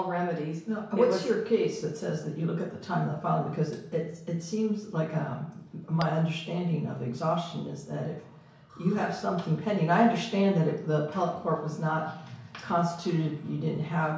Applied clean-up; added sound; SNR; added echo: none; Tap / Glass; 14 dB; reverberation time 0.6 s.